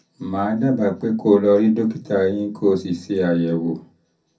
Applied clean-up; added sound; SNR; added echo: none; none; none; reverberation time 0.3 s.